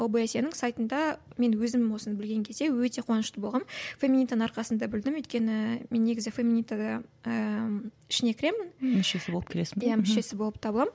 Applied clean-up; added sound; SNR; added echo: none; none; none; none.